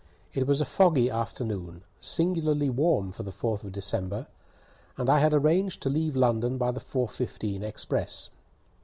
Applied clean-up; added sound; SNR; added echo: none; none; none; none.